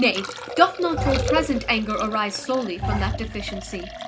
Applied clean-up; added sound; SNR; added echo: none; Bowed string instrument + Liquid; 4 dB; none.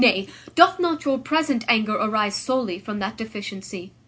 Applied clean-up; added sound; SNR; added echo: none; none; none; none.